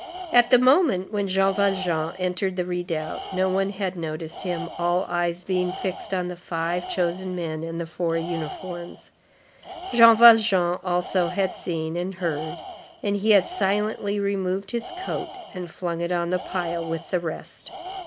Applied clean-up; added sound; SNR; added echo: none; Tools; 14 dB; none.